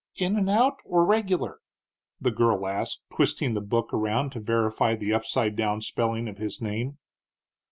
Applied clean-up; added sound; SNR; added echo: none; none; none; none.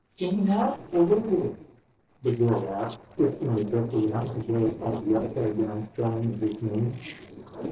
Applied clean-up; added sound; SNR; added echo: neural separator model SepFormer DNS4.